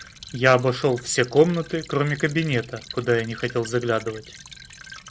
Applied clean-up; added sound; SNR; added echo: none; Stream / Trickle, dribble; 19 dB; none.